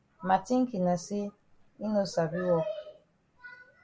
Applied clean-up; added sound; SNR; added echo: none; none; none; none.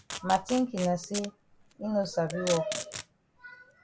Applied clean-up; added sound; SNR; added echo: none; Packing tape, duct tape; 11 dB; none.